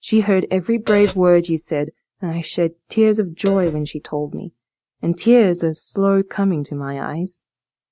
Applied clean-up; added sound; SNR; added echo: neural mask model RNNoise.